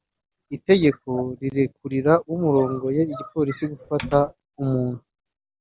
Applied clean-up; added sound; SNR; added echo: none; Typing; 12 dB; none.